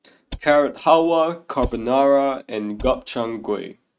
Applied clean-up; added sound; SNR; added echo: neural mask model RNNoise.